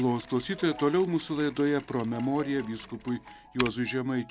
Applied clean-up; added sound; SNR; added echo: none; Mechanisms; 15 dB; none.